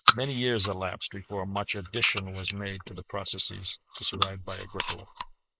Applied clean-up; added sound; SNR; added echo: neural mask model Resemble Enhance denoiser.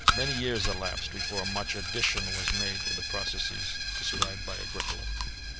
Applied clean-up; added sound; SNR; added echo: none; Screech + Chewing, mastication; -4 dB; none.